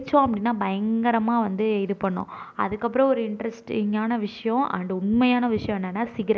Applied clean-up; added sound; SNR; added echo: none; none; none; none.